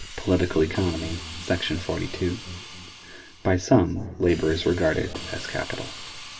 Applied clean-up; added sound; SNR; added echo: none; Hiss; 14 dB; reverberation time 2.4 s.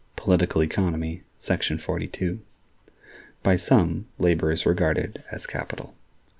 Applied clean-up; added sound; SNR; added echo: none; none; none; none.